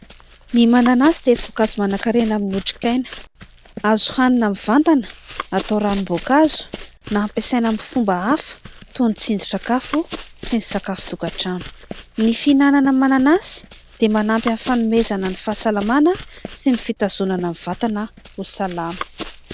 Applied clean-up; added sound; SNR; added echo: none; Run; 15 dB; none.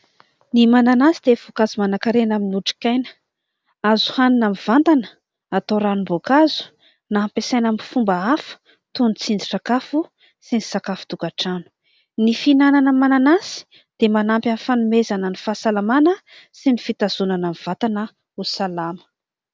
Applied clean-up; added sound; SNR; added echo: none; none; none; none.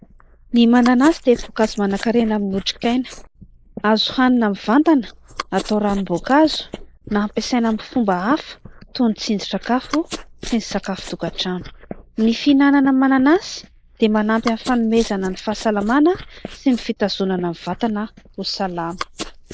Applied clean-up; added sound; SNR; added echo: neural mask model Resemble Enhance denoiser.